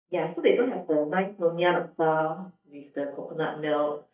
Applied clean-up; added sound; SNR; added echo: neural mask model DeepFilterNet 3.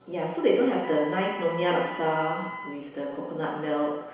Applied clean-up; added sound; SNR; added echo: none; Wind instrument, woodwind instrument; 12 dB; reverberation time 1.0 s.